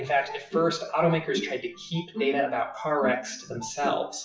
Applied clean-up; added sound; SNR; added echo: classical method WPE with log-MMSE.